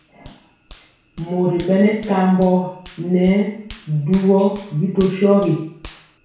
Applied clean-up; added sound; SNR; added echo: none; Hands; 19 dB; reverberation time 0.6 s.